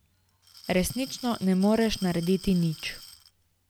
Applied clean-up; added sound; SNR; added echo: none; Glass; 18 dB; none.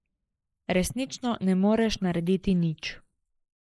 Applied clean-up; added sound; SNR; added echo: neural mask model Resemble Enhance denoiser.